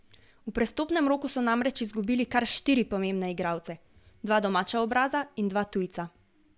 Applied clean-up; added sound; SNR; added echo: none; none; none; none.